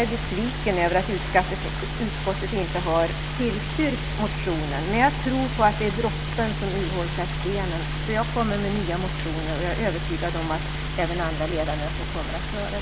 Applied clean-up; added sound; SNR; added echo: none; Stream; 10 dB; none.